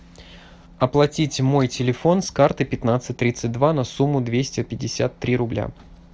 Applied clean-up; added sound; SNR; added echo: none; none; none; none.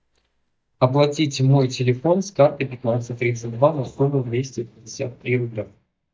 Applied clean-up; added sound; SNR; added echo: neural mask model DeepFilterNet 3.